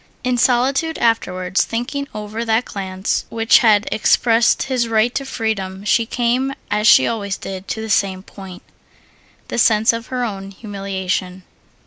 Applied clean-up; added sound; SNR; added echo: none; none; none; none.